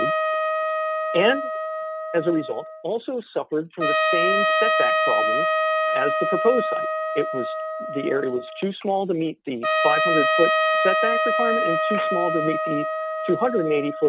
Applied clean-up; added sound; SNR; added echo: none; Trumpet; -2 dB; none.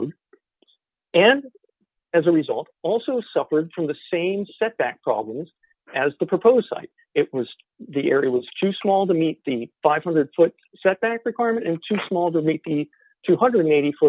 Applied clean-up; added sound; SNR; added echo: none; none; none; none.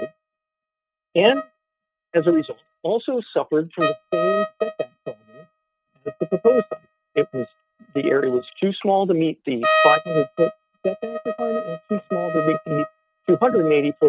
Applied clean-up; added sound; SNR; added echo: neural mask model RNNoise.